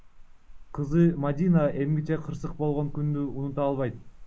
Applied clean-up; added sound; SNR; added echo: none; Rain; 13 dB; none.